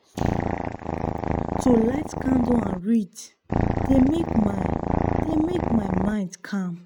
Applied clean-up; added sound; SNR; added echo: neural mask model RNNoise.